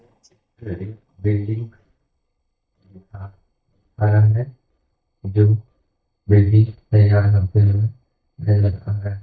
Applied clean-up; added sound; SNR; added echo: neural mask model DeepFilterNet 3.